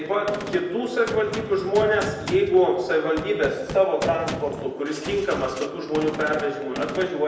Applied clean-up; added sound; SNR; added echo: none; Gunshot, gunfire; 11 dB; reverberation time 0.9 s.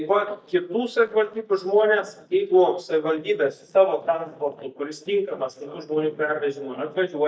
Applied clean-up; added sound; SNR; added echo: neural mask model DeepFilterNet 3.